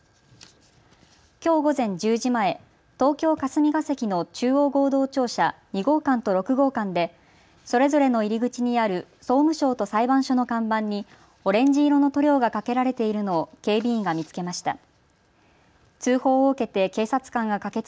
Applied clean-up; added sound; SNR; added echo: none; none; none; none.